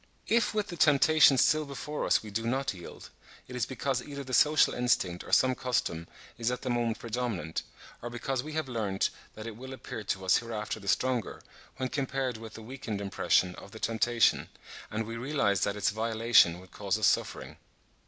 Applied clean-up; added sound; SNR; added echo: none; none; none; none.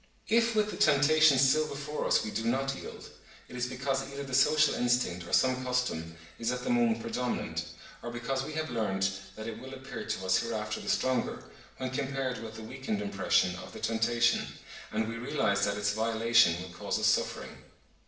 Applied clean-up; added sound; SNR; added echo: none; none; none; reverberation time 0.8 s.